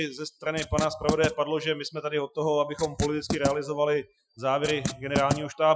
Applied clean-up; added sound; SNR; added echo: classical method Wiener filter.